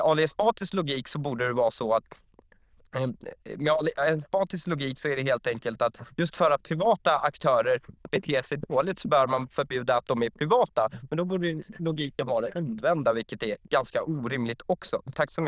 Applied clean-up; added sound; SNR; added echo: neural diffusion model UNIVERSE++.